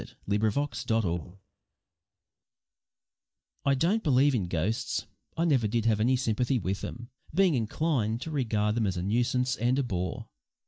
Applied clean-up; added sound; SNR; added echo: neural mask model DeepFilterNet 3.